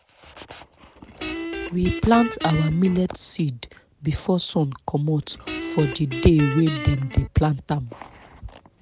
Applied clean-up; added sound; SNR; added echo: none; Guitar; 9 dB; none.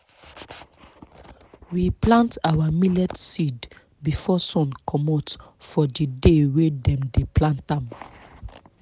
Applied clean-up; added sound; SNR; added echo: none; none; none; none.